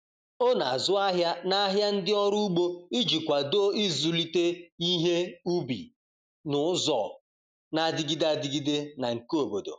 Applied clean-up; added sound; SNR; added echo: none; none; none; none.